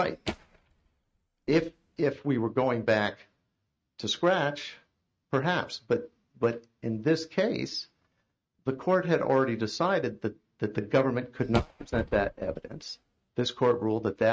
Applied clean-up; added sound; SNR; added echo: neural mask model RNNoise.